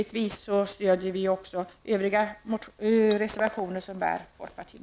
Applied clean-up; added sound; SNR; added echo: none; Cutlery, silverware / Dishes, pots, and pans; 18 dB; none.